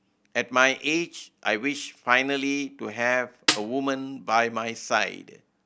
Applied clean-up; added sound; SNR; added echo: none; Snare drum; 0 dB; none.